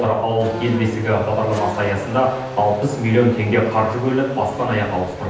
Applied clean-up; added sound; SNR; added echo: none; Race car, auto racing / Accelerating, revving, vroom; 12 dB; reverberation time 0.9 s.